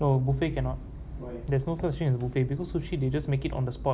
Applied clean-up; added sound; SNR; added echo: none; none; none; none.